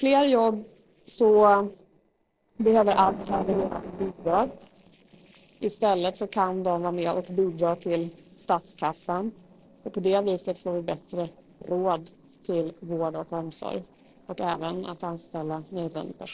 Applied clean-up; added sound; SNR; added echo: neural separator model SepFormer DNS4.